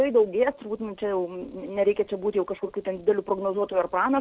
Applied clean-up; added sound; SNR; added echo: none; none; none; none.